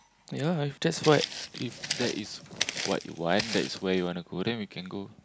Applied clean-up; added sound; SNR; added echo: none; Walk, footsteps; 6 dB; none.